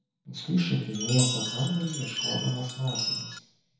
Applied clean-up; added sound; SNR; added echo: none; Chime; 3 dB; reverberation time 1.9 s.